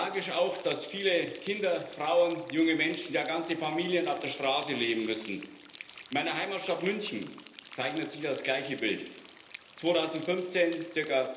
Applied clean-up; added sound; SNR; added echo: none; Rain; 15 dB; reverberation time 1.4 s.